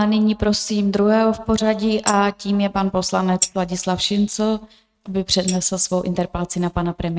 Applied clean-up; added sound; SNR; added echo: neural mask model RNNoise.